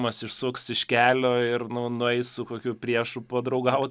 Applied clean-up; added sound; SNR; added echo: none; none; none; none.